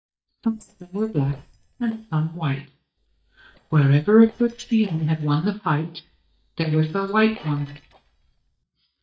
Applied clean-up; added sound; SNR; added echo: neural mask model DeepFilterNet 3.